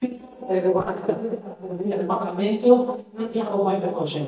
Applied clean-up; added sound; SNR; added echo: neural mask model DeepFilterNet 3.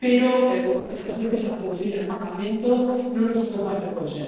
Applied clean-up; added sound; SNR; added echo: neural separator model SepFormer DNS4.